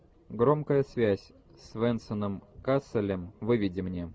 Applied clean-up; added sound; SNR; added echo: none; none; none; none.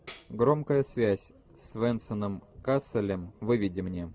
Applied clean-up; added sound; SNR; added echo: none; Tambourine; 10 dB; none.